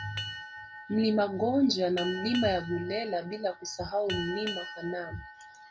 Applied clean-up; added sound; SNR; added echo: none; Boat, Water vehicle; 11 dB; none.